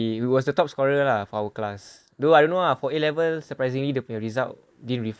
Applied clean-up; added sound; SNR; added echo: neural mask model Resemble Enhance denoiser.